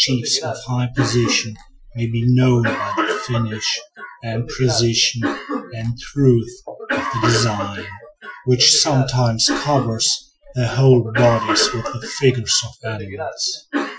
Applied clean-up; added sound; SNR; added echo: classical method Wiener filter.